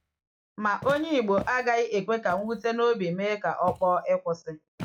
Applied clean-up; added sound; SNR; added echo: classical method log-MMSE.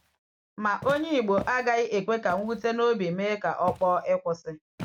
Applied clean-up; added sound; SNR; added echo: none; Walk, footsteps; 17 dB; none.